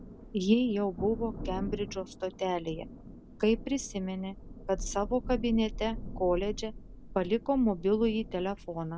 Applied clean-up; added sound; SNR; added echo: none; Thunder; 10 dB; none.